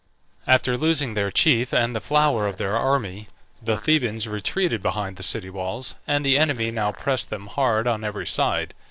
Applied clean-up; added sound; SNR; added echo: neural separator model SepFormer DNS4.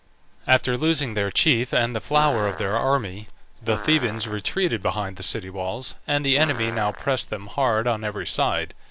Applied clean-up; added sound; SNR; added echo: none; Fart; 13 dB; none.